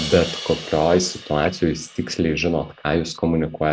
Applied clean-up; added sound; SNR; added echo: none; Crash cymbal; 15 dB; none.